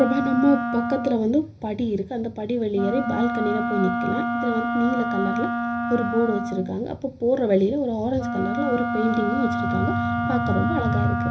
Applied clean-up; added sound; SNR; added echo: none; Wind instrument, woodwind instrument; 3 dB; reverberation time 0.5 s.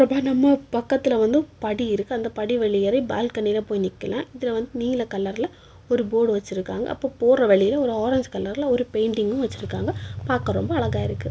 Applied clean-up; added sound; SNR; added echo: none; none; none; none.